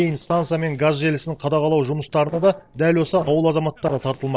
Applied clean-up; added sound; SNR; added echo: neural separator model SepFormer DNS4.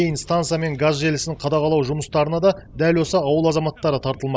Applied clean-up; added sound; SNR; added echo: none; none; none; none.